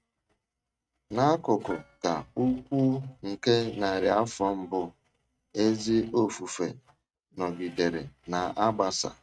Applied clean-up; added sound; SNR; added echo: neural mask model RNNoise.